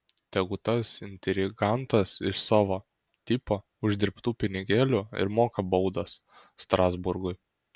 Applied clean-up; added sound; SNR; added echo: none; none; none; none.